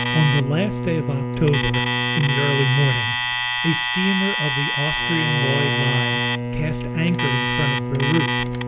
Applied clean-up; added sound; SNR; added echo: none; Bowed string instrument + Alarm; -1 dB; none.